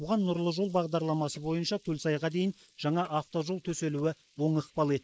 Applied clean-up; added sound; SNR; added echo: neural mask model Resemble Enhance denoiser.